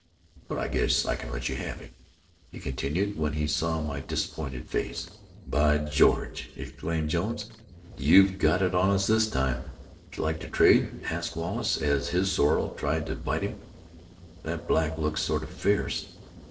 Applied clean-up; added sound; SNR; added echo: neural separator model SepFormer DNS4.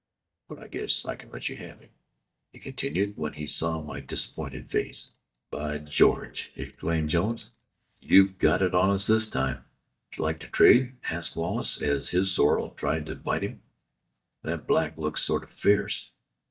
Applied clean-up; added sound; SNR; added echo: neural mask model DeepFilterNet 3.